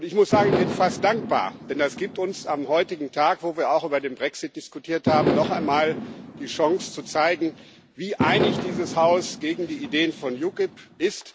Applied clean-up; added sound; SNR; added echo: none; Fireworks; 5 dB; none.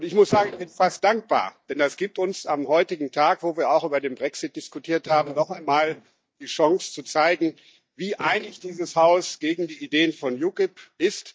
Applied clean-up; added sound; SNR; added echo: neural mask model DeepFilterNet 3.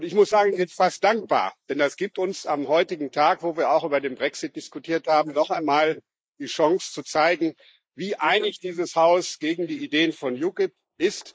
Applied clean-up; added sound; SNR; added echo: neural mask model Resemble Enhance denoiser.